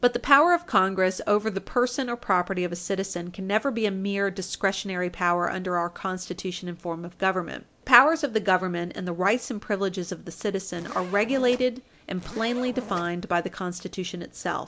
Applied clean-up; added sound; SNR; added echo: none; Zipper (clothing); 15 dB; none.